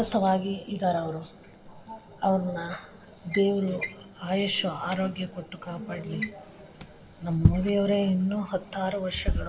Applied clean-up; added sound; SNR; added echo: none; Drawer open or close; 6 dB; reverberation time 1.4 s.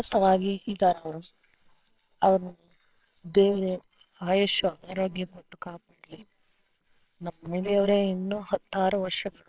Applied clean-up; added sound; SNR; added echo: neural separator model SepFormer WHAMR!.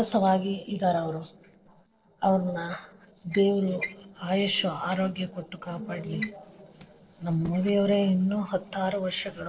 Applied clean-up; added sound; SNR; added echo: neural separator model SepFormer DNS4.